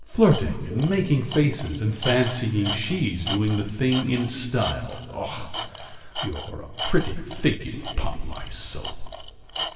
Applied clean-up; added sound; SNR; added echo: none; Tools; 12 dB; reverberation time 2.3 s.